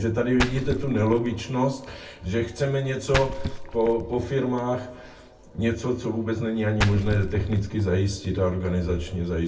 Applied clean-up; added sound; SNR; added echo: none; Splash, splatter; 9 dB; reverberation time 0.3 s.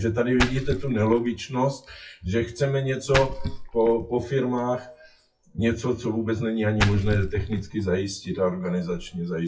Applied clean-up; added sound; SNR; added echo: classical method WPE with log-MMSE.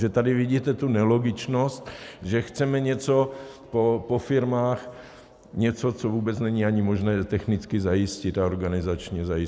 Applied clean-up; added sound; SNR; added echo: none; none; none; none.